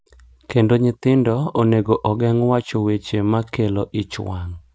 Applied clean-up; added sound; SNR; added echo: none; none; none; none.